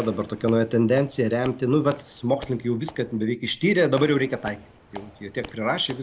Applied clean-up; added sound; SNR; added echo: none; Squeak / Walk, footsteps; 20 dB; none.